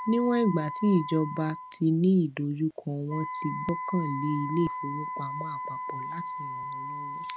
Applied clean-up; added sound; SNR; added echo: none; Wind instrument, woodwind instrument; 8 dB; none.